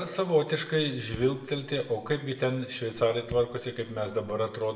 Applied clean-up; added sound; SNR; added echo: none; Raindrop / Drip; 18 dB; reverberation time 0.7 s.